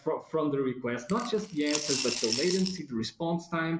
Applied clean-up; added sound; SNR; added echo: none; Coin (dropping) / Glass; 5 dB; none.